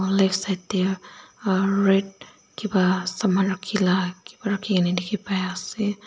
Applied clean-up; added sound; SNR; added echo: none; none; none; none.